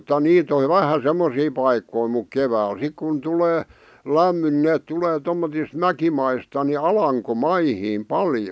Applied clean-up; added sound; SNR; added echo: none; none; none; none.